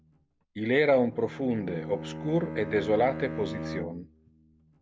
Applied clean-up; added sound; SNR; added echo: none; Bowed string instrument; 10 dB; none.